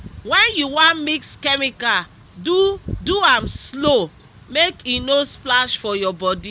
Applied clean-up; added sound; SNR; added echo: none; Wind / Rain; 17 dB; none.